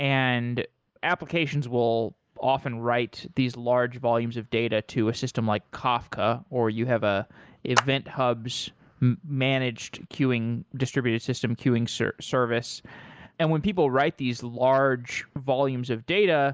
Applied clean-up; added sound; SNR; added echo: neural mask model Resemble Enhance denoiser.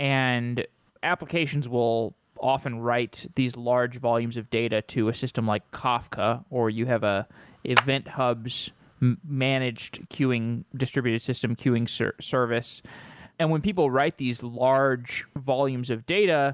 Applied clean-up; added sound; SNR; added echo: none; Clapping; 4 dB; none.